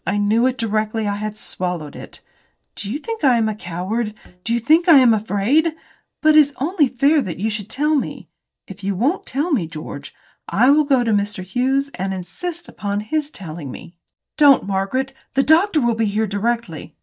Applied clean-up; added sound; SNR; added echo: neural mask model DeepFilterNet 3.